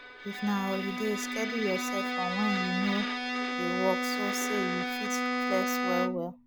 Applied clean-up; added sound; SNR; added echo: none; Bowed string instrument; -1 dB; none.